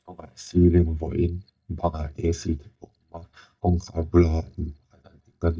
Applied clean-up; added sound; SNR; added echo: neural mask model DeepFilterNet 3.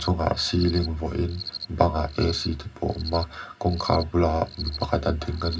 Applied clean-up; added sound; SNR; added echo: none; Cricket; 15 dB; reverberation time 0.4 s.